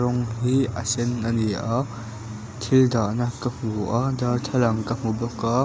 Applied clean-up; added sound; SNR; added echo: none; none; none; none.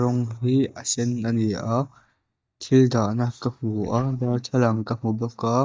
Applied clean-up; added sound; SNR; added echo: neural mask model DeepFilterNet 3.